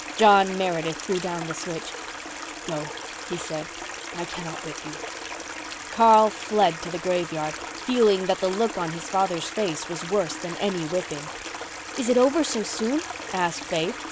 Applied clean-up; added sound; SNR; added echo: none; Stream; 10 dB; none.